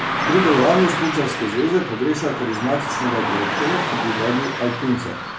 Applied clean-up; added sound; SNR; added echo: none; Car passing by / Traffic noise, roadway noise; 3 dB; reverberation time 0.4 s.